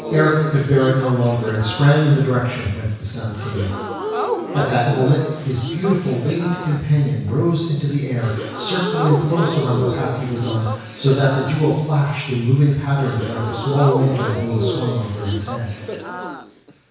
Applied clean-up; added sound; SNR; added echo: none; Crowd / Gasp; 8 dB; reverberation time 1.1 s.